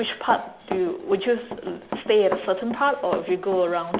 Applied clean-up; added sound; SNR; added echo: none; Run; 11 dB; none.